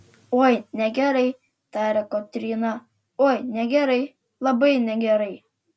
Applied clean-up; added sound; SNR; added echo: none; none; none; none.